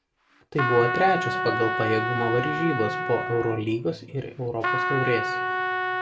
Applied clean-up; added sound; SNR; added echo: none; Trumpet; 1 dB; reverberation time 1.4 s.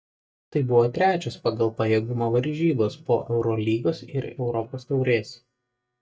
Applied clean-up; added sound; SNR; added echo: neural mask model DeepFilterNet 3.